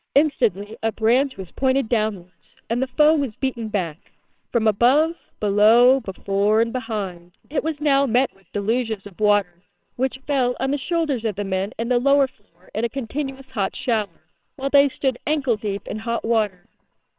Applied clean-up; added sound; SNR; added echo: neural separator model SepFormer WHAMR!.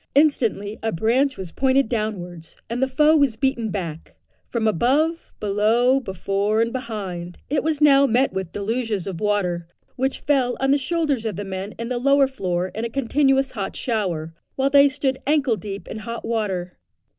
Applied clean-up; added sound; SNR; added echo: none; none; none; none.